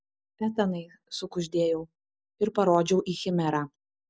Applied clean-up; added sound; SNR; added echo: none; none; none; none.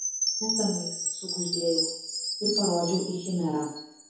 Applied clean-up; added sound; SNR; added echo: none; Chime; 1 dB; reverberation time 2.0 s.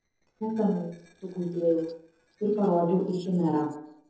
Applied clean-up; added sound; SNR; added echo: neural separator model SepFormer DNS4.